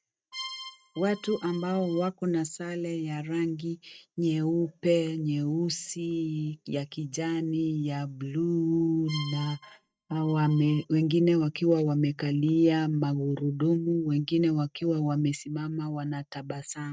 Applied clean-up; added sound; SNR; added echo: neural mask model RNNoise.